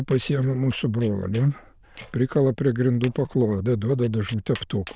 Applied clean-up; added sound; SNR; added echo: neural diffusion model UNIVERSE++.